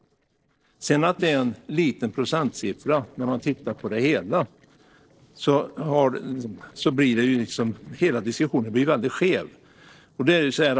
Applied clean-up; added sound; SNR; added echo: neural separator model SepFormer DNS4.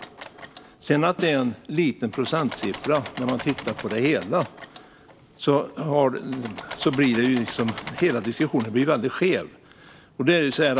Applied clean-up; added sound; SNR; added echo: none; Engine / Mechanisms + Snare drum; 15 dB; none.